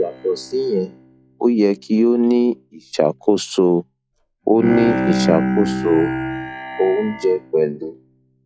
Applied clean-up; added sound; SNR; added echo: classical method log-MMSE.